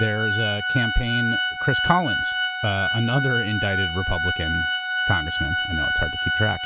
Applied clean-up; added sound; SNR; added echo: none; Organ; -1 dB; none.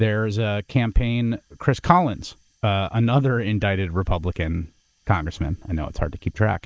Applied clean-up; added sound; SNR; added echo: neural mask model Resemble Enhance denoiser.